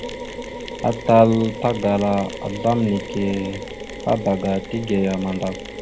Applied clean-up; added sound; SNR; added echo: none; Mechanisms; 11 dB; none.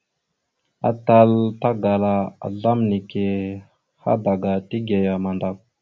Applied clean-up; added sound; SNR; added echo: none; none; none; none.